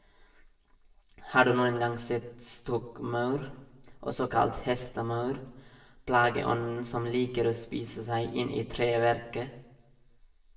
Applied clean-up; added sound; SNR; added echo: none; none; none; reverberation time 0.7 s.